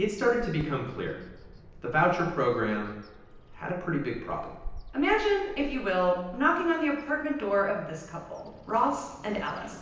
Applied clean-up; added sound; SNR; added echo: none; Bird vocalization, bird call, bird song; 16 dB; reverberation time 0.9 s.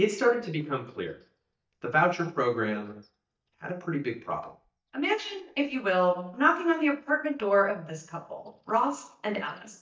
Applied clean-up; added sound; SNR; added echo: neural mask model DeepFilterNet 3.